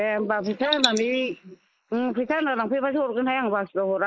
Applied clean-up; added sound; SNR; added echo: neural mask model Resemble Enhance denoiser.